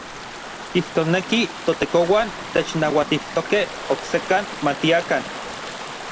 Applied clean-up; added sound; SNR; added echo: none; Stream / Ocean; 10 dB; none.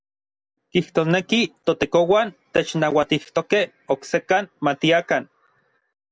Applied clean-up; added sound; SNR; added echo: none; none; none; none.